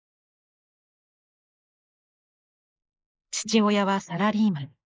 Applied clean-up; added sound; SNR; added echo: neural mask model Resemble Enhance denoiser.